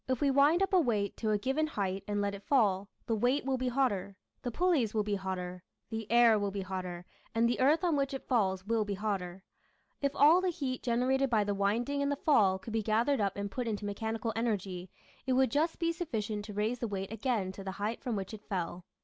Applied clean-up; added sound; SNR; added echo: none; none; none; none.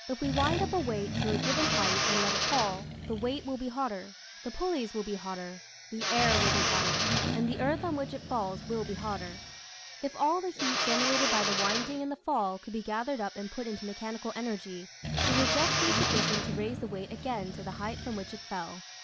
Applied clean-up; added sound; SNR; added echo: none; Drill + Accelerating, revving, vroom; -1 dB; none.